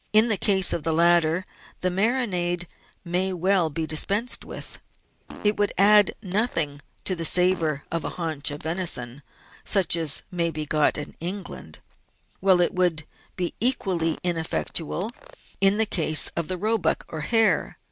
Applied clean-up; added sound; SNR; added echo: none; Fart; 19 dB; none.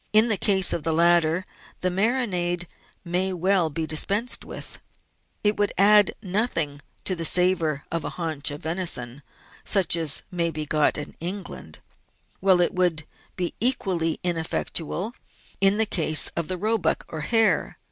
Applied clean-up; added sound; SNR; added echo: none; none; none; none.